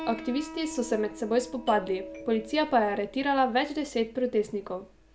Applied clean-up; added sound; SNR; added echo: none; Piano + Doorbell; 15 dB; none.